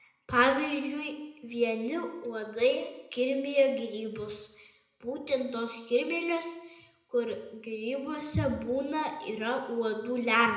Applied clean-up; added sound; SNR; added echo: none; none; none; reverberation time 0.8 s.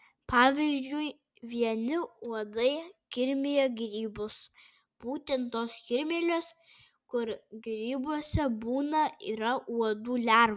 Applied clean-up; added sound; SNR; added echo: none; none; none; none.